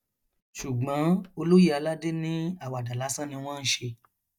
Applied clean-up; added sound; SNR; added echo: neural mask model DeepFilterNet 3.